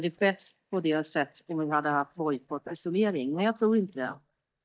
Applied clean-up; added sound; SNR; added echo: neural mask model DeepFilterNet 3.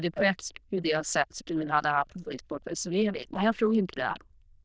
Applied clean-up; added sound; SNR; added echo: neural diffusion model UNIVERSE++.